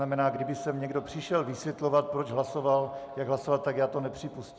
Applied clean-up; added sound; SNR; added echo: none; none; none; none.